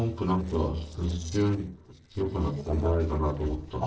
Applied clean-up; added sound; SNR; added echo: neural separator model SepFormer DNS4.